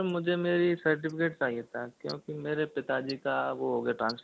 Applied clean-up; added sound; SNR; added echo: neural mask model Resemble Enhance denoiser.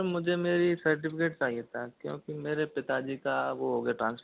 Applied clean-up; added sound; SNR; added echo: none; Tick-tock; 19 dB; none.